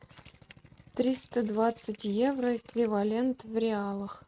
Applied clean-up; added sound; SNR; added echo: neural mask model RNNoise.